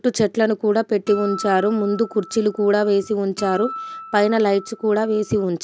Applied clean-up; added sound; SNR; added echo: none; Acoustic guitar; 15 dB; none.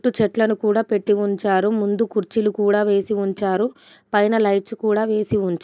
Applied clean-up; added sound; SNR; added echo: neural mask model Resemble Enhance denoiser.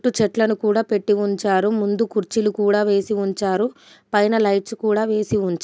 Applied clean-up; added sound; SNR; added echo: none; none; none; none.